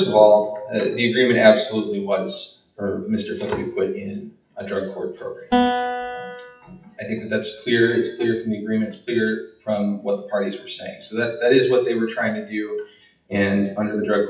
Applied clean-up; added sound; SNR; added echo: classical method WPE with log-MMSE.